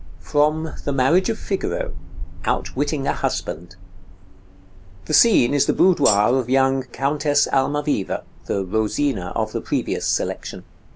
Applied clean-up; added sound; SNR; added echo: none; Tambourine + Wind; 10 dB; none.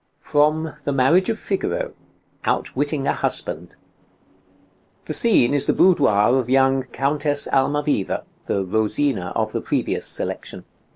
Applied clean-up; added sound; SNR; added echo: neural separator model SepFormer DNS4.